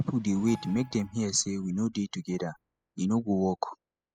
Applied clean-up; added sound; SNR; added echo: classical method spectral subtraction.